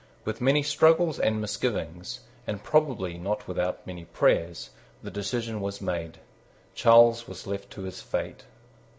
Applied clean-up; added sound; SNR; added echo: none; none; none; none.